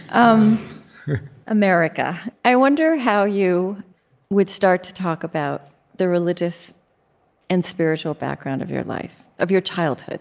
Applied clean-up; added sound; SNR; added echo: none; none; none; none.